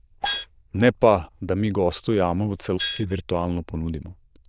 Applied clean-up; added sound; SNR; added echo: neural diffusion model UNIVERSE++.